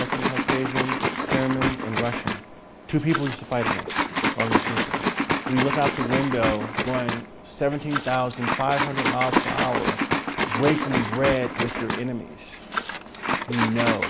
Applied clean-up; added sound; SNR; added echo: none; Liquid; -1 dB; none.